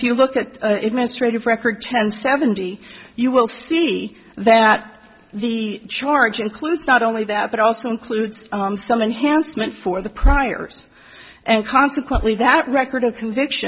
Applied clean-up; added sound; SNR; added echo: none; none; none; none.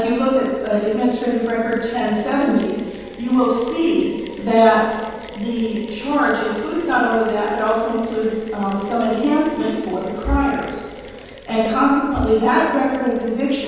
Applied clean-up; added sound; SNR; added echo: none; Mechanisms; 18 dB; reverberation time 1.2 s.